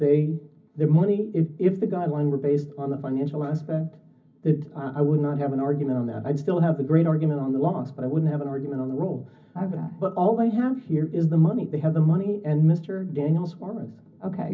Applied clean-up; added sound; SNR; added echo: none; none; none; reverberation time 0.4 s.